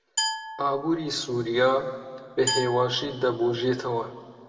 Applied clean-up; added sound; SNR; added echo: none; Glass; 8 dB; reverberation time 1.7 s.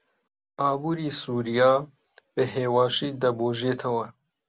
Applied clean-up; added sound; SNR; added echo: none; none; none; none.